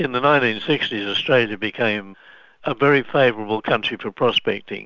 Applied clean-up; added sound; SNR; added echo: none; none; none; none.